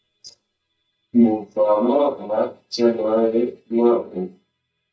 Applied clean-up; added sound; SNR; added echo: neural mask model DeepFilterNet 3.